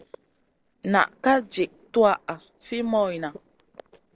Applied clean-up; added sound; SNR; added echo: neural separator model SepFormer DNS4.